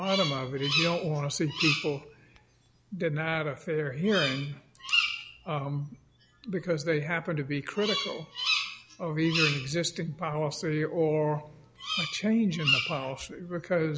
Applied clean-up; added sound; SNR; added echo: none; Bird vocalization, bird call, bird song; 4 dB; none.